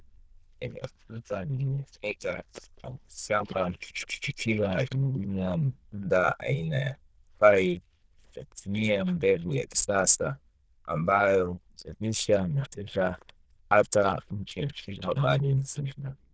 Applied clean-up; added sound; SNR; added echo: neural diffusion model UNIVERSE++.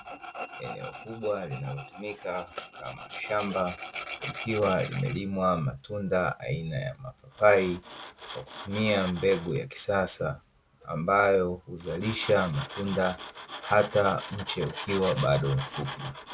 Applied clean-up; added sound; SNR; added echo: none; Tools; 14 dB; none.